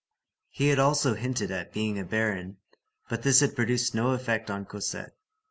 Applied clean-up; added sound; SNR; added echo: none; none; none; none.